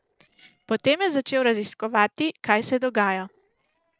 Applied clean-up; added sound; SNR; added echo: neural separator model SepFormer DNS4.